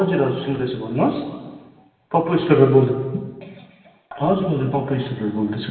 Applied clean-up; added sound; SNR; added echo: none; none; none; reverberation time 1.4 s.